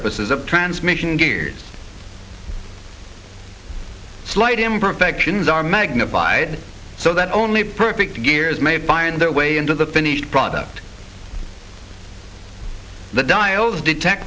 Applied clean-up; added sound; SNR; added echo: none; none; none; none.